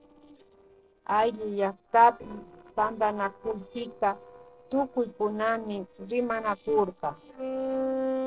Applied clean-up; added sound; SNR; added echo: neural separator model SepFormer DNS4.